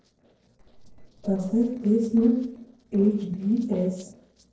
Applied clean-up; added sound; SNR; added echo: neural separator model SepFormer DNS4.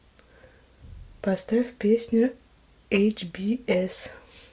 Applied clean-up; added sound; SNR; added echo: none; none; none; none.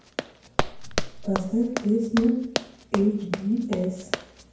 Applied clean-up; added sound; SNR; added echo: none; Run; 5 dB; reverberation time 0.9 s.